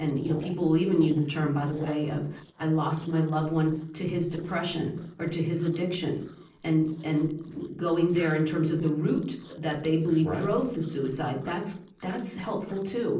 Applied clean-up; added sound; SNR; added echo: neural separator model SepFormer DNS4.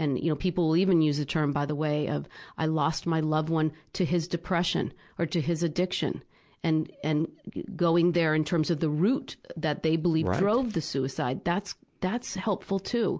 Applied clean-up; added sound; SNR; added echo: none; none; none; none.